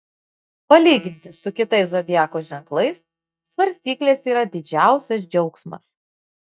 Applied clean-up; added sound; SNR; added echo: neural mask model DeepFilterNet 3.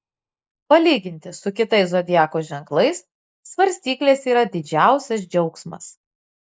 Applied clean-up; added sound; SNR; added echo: neural mask model Resemble Enhance denoiser.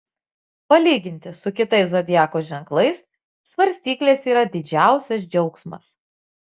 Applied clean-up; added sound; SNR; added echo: none; none; none; none.